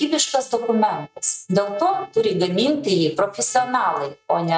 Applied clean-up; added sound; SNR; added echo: neural mask model RNNoise.